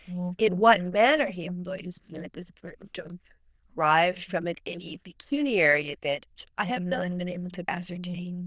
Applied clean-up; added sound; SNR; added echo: neural diffusion model UNIVERSE++.